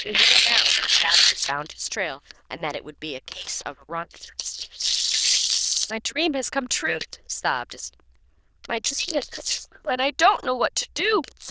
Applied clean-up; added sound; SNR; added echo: neural diffusion model UNIVERSE++.